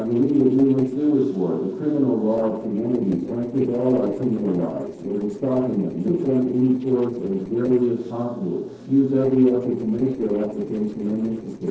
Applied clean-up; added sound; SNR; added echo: neural separator model SepFormer DNS4.